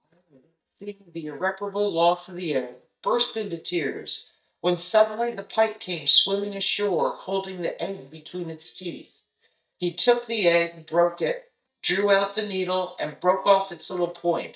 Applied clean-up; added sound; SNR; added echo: neural mask model DeepFilterNet 3.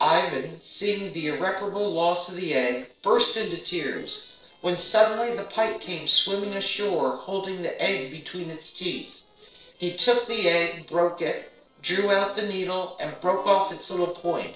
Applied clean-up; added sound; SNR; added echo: neural separator model SepFormer DNS4.